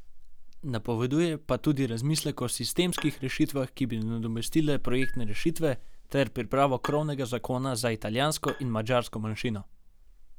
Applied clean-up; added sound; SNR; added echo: none; Bowed string instrument + Marimba, xylophone; 19 dB; none.